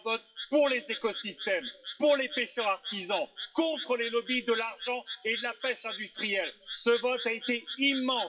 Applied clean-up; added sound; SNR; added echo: classical method WPE with log-MMSE.